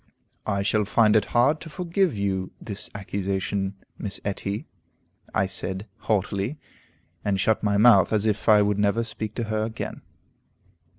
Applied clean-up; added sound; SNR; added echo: none; none; none; none.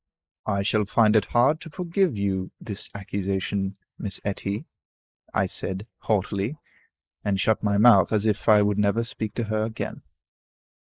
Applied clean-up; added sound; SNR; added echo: neural mask model Resemble Enhance denoiser.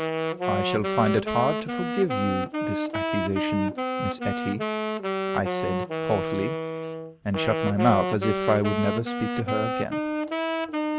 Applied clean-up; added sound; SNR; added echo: none; Wind instrument, woodwind instrument; 0 dB; none.